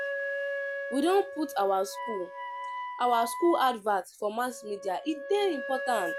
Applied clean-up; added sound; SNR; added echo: none; Wind instrument, woodwind instrument + Wind instrument, woodwind instrument; 7 dB; none.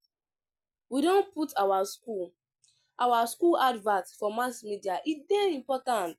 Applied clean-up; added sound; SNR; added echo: none; none; none; none.